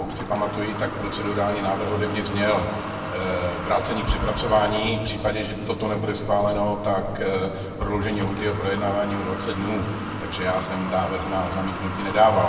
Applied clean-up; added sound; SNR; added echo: none; Water tap, faucet / Water; 8 dB; reverberation time 2.2 s.